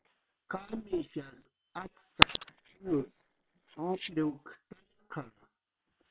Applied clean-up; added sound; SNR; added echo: neural separator model SepFormer WHAM!.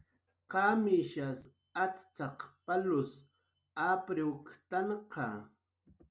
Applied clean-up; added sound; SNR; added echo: none; none; none; none.